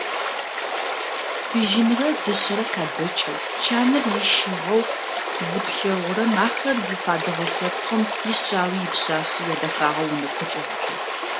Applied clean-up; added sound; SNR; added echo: none; Stream; 4 dB; none.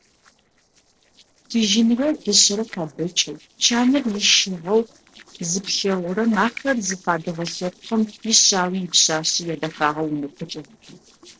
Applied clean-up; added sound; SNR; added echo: neural separator model SepFormer DNS4.